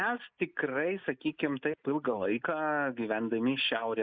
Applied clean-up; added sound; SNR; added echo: neural mask model Resemble Enhance denoiser.